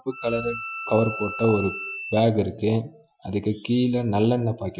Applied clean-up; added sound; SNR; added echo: classical method Wiener filter.